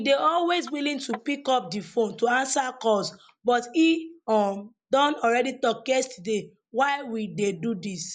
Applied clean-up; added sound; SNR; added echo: neural mask model Resemble Enhance denoiser.